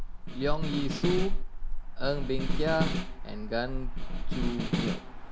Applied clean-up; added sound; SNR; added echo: none; Motor vehicle (road) + Snare drum; -5 dB; none.